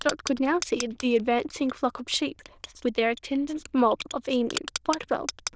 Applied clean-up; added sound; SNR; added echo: neural diffusion model UNIVERSE++.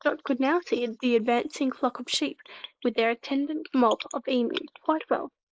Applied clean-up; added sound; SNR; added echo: neural mask model Resemble Enhance denoiser.